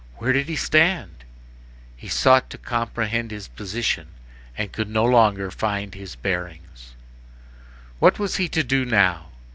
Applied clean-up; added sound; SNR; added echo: none; none; none; none.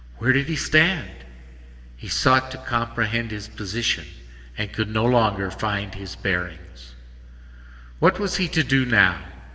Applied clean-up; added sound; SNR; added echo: none; none; none; reverberation time 1.5 s.